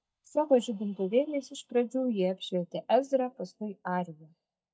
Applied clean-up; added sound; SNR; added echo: neural mask model DeepFilterNet 3.